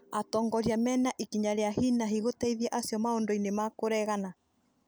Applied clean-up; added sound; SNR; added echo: none; none; none; none.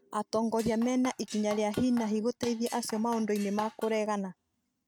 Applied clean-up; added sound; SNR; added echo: neural mask model RNNoise.